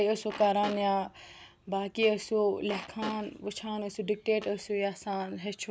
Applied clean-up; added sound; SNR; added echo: none; Fart; 16 dB; none.